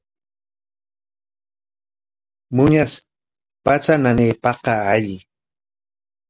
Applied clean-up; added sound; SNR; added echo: none; none; none; none.